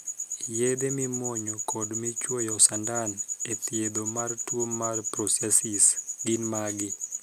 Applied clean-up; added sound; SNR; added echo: none; none; none; none.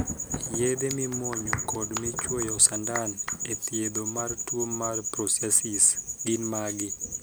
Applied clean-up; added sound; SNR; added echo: none; Thunder + Clapping; 12 dB; none.